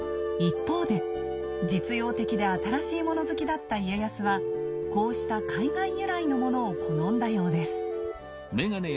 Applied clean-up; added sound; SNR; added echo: none; Telephone; 3 dB; none.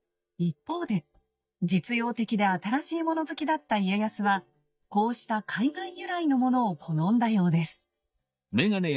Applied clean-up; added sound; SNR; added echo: neural mask model DeepFilterNet 3.